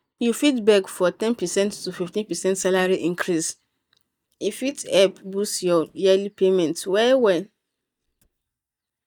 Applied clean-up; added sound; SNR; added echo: neural mask model DeepFilterNet 3.